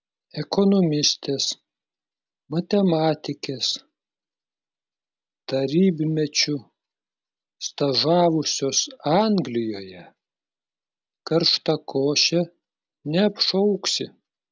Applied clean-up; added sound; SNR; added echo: none; none; none; none.